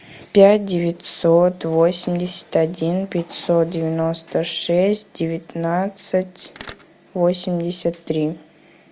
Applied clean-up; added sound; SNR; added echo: none; Mechanisms; 18 dB; none.